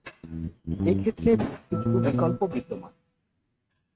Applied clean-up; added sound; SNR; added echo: neural mask model RNNoise.